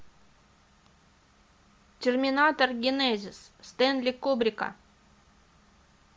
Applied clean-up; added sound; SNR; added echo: none; none; none; none.